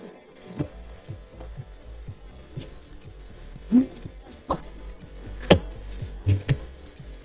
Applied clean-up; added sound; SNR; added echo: neural mask model DeepFilterNet 3.